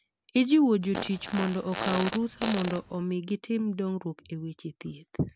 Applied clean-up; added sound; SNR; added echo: none; Fart; 6 dB; none.